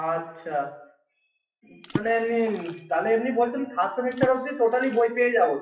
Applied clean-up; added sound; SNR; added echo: classical method WPE with log-MMSE.